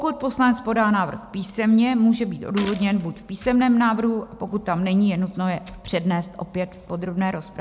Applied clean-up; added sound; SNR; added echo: none; Gunshot, gunfire; 16 dB; none.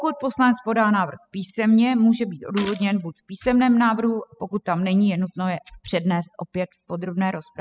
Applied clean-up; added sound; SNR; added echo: classical method spectral subtraction.